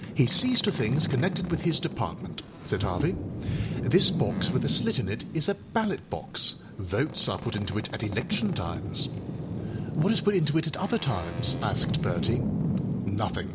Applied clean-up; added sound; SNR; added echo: none; Boat, Water vehicle; 3 dB; none.